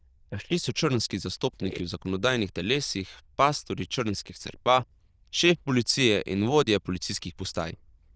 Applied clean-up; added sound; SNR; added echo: neural diffusion model UNIVERSE++.